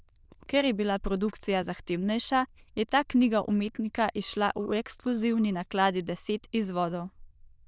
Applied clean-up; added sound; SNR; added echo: neural diffusion model UNIVERSE++.